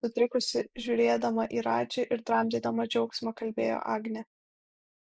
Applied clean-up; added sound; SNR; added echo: neural mask model Resemble Enhance denoiser.